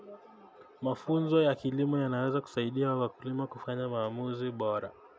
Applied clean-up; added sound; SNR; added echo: none; none; none; none.